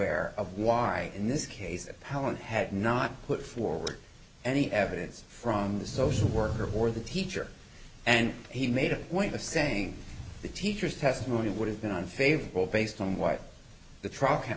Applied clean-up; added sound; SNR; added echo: none; none; none; none.